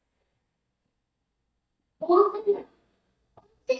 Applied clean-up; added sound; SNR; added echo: neural mask model DeepFilterNet 3.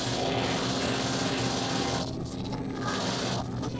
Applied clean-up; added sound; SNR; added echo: neural separator model SepFormer DNS4.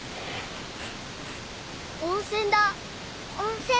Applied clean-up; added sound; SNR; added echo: none; none; none; none.